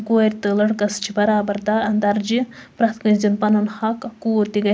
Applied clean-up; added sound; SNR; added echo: none; none; none; none.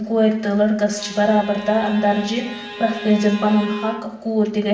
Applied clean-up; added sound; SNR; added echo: none; Bowed string instrument; 13 dB; reverberation time 0.8 s.